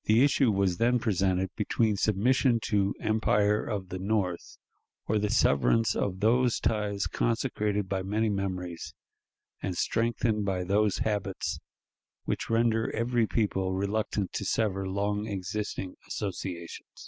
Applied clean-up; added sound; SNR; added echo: none; none; none; none.